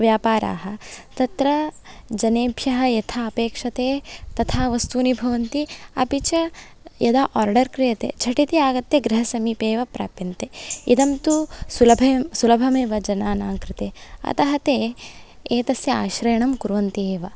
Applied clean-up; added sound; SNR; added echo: none; none; none; none.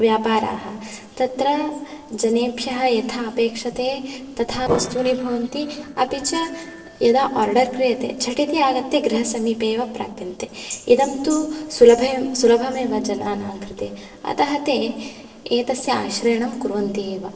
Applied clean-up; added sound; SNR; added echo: neural separator model SepFormer DNS4.